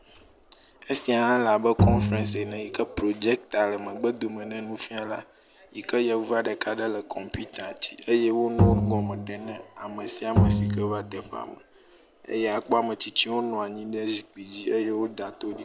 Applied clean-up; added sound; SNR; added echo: none; Bowed string instrument; -2 dB; none.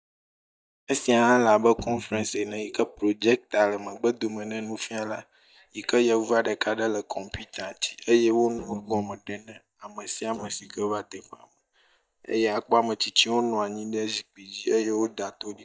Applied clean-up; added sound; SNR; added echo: neural mask model DeepFilterNet 3.